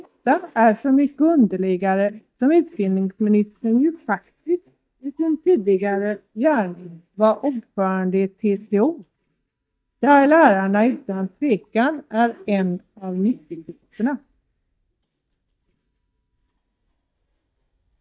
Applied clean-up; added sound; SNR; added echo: neural mask model DeepFilterNet 3.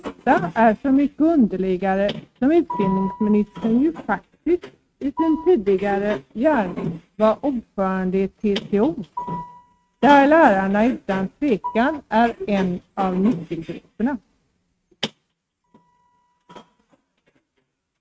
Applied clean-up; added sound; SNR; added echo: neural mask model RNNoise.